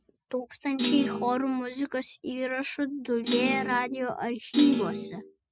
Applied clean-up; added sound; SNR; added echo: none; Thump, thud; -2 dB; none.